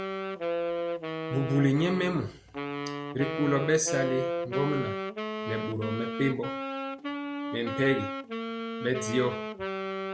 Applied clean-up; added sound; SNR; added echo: none; Wind instrument, woodwind instrument; 3 dB; none.